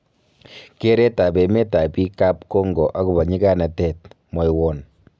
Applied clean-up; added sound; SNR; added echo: none; none; none; none.